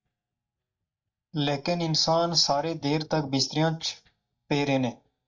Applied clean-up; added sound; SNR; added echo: neural mask model DeepFilterNet 3.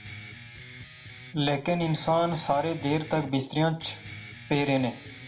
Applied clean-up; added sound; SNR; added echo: none; Guitar; 17 dB; reverberation time 0.4 s.